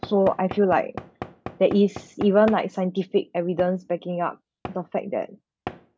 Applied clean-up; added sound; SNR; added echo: none; Knock / Wood; 16 dB; none.